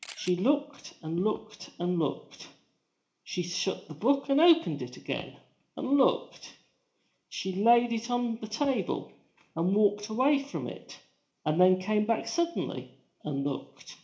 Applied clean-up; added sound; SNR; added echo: none; Camera; 14 dB; reverberation time 0.4 s.